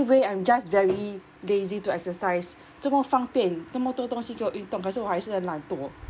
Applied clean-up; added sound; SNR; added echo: none; none; none; none.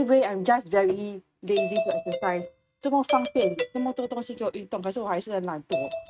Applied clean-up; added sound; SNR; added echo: neural mask model RNNoise.